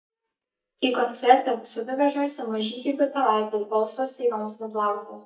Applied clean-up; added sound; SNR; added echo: neural mask model DeepFilterNet 3.